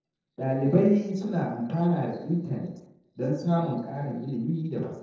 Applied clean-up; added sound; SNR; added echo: neural separator model SepFormer DNS4.